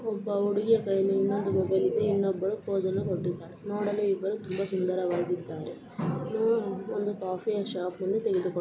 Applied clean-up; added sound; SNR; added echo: none; none; none; none.